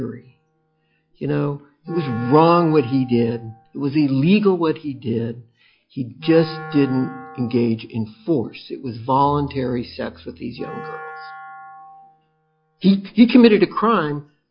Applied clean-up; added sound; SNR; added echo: classical method log-MMSE.